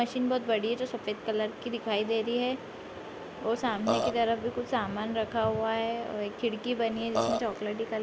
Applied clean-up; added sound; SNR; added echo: none; Burping, eructation; 1 dB; none.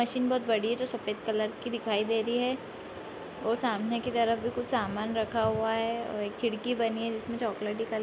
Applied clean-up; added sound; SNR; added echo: none; none; none; none.